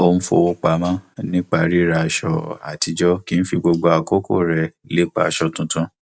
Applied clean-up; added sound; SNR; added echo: none; none; none; none.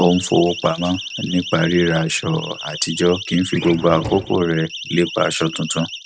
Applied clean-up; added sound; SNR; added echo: neural mask model RNNoise.